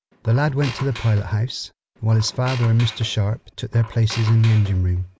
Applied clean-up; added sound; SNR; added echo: none; Squeak; 18 dB; none.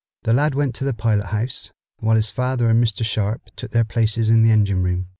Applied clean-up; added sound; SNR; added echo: none; none; none; none.